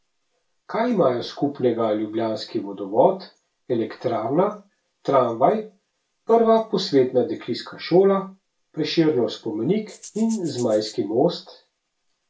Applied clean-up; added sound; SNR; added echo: none; Rattle (instrument); 20 dB; reverberation time 0.3 s.